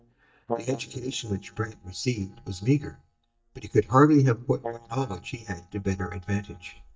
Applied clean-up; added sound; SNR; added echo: neural mask model DeepFilterNet 3.